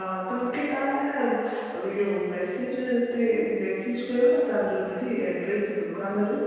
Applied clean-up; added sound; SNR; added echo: none; none; none; reverberation time 1.9 s.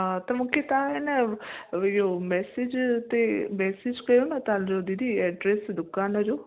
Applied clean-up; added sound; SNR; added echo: none; none; none; none.